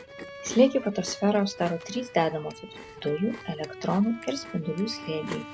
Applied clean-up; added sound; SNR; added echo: none; Chewing, mastication + Bowed string instrument; 14 dB; none.